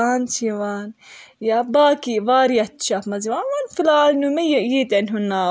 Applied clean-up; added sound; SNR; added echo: none; none; none; none.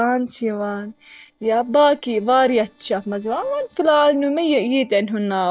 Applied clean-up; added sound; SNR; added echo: neural separator model SepFormer DNS4.